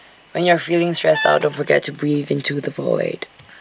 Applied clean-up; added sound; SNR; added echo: none; Brass instrument; 10 dB; none.